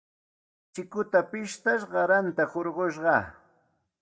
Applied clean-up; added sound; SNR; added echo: neural mask model DeepFilterNet 3.